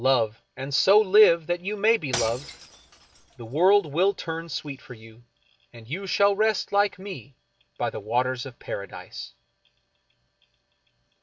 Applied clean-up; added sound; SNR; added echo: none; Shatter / Crushing; 12 dB; none.